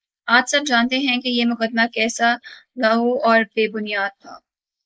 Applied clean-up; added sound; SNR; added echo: neural mask model Resemble Enhance denoiser.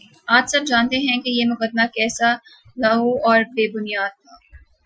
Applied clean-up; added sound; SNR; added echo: classical method Wiener filter.